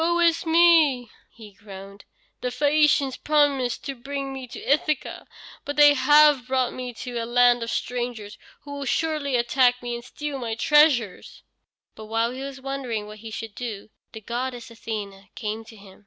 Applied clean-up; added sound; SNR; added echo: none; none; none; none.